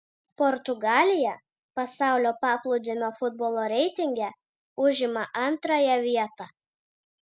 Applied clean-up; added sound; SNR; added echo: none; none; none; none.